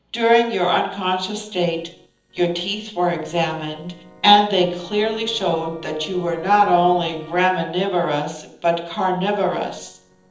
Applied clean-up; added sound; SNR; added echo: neural separator model SepFormer DNS4.